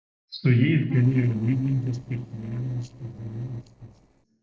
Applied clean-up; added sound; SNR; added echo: neural separator model SepFormer DNS4.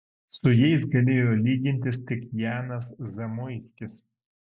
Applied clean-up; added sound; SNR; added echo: none; none; none; none.